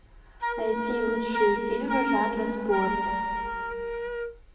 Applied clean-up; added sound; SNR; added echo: none; Wind instrument, woodwind instrument; 1 dB; reverberation time 2.0 s.